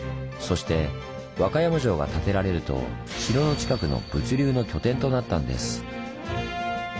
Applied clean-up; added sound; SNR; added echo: none; none; none; none.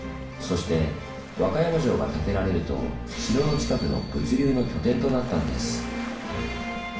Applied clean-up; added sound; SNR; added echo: none; Waves, surf; 18 dB; reverberation time 0.6 s.